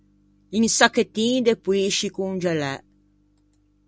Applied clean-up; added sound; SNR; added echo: none; none; none; none.